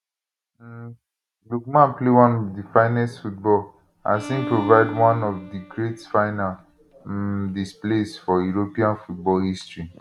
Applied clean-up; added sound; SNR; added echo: none; Bowed string instrument; 12 dB; none.